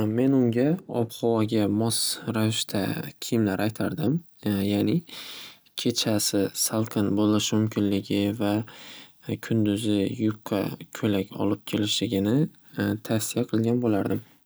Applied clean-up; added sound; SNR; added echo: none; none; none; none.